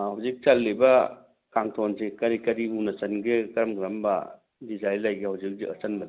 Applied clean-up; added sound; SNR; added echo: none; none; none; none.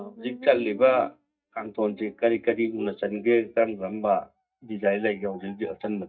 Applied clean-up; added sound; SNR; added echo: neural mask model DeepFilterNet 3.